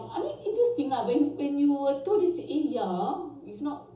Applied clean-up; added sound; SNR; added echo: none; none; none; reverberation time 1.2 s.